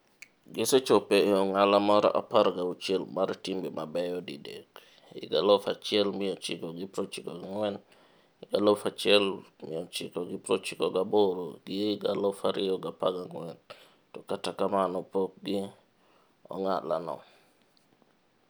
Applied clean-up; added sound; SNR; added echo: none; none; none; none.